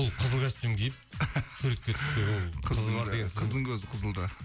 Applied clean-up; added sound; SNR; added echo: none; Thump, thud + Fireworks; 19 dB; none.